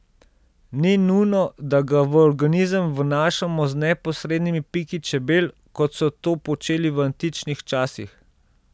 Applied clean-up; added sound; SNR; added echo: none; none; none; none.